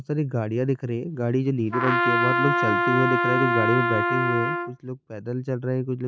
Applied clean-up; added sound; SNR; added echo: none; Trumpet; -2 dB; none.